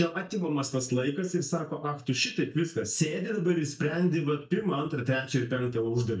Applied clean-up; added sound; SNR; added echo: neural mask model DeepFilterNet 3.